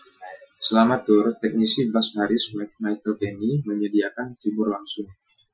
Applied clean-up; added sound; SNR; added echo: classical method Wiener filter.